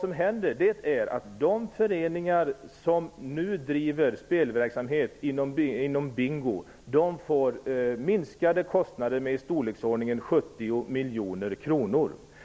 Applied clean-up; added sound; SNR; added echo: none; none; none; none.